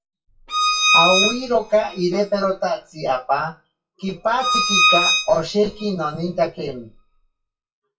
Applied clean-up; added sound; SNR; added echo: classical method WPE with log-MMSE.